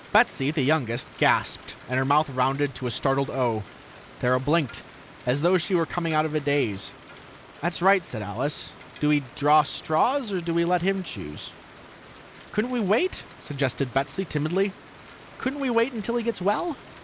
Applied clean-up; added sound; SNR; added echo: none; Rain; 20 dB; none.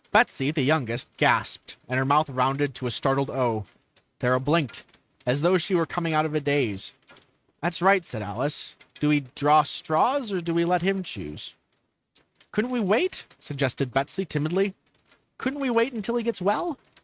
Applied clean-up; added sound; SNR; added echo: neural mask model RNNoise.